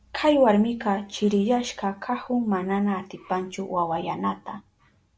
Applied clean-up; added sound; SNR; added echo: none; none; none; none.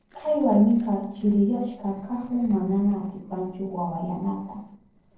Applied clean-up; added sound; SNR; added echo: neural separator model SepFormer DNS4.